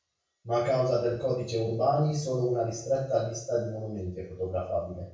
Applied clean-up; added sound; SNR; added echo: none; none; none; reverberation time 0.6 s.